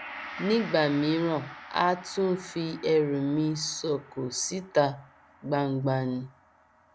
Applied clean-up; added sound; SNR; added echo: none; Gong; 17 dB; none.